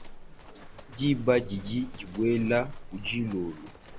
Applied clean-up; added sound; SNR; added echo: none; Livestock, farm animals, working animals; 13 dB; none.